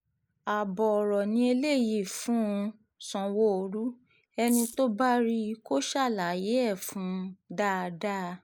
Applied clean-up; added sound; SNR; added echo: neural mask model Resemble Enhance denoiser.